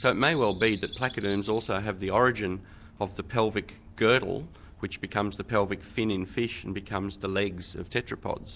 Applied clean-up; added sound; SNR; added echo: none; Bird vocalization, bird call, bird song; 12 dB; none.